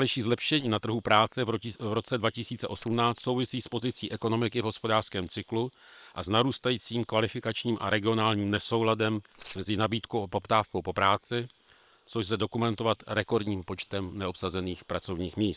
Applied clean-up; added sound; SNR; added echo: neural separator model SepFormer WHAM!.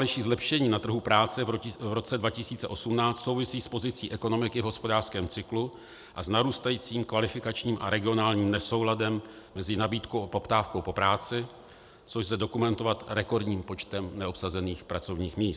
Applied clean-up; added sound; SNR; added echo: none; none; none; none.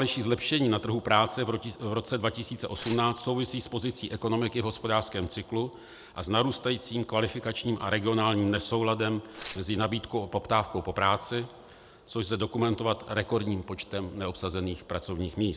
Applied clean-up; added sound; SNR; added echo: none; Tearing; 19 dB; none.